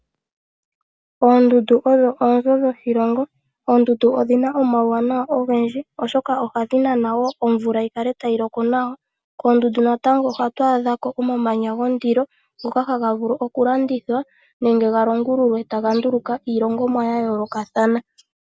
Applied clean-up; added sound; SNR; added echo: none; none; none; none.